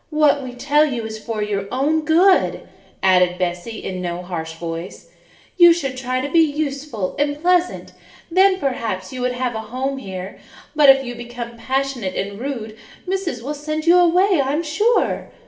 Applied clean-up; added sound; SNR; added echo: none; none; none; reverberation time 0.6 s.